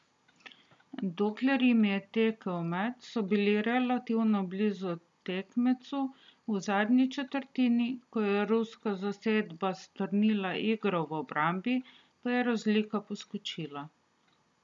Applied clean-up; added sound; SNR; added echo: none; none; none; none.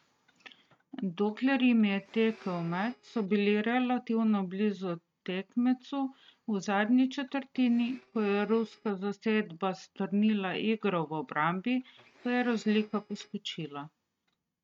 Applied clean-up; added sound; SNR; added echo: neural mask model RNNoise.